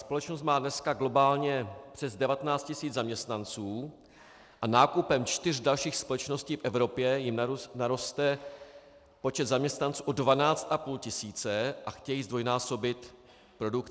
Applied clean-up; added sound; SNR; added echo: none; none; none; none.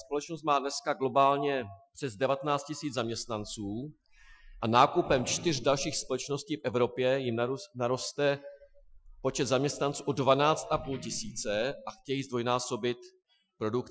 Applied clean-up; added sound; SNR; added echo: classical method Wiener filter.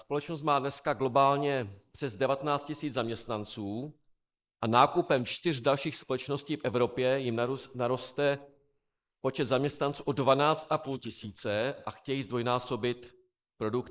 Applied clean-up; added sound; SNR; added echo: neural mask model Resemble Enhance denoiser.